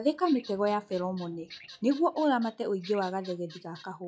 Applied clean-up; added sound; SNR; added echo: classical method log-MMSE.